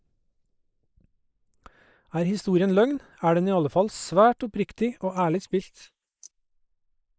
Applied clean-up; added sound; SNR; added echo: neural mask model Resemble Enhance denoiser.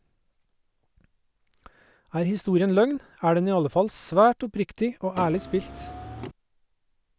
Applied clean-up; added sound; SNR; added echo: none; Car; 11 dB; none.